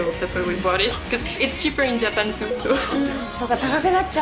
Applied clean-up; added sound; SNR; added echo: none; Cowbell; 15 dB; none.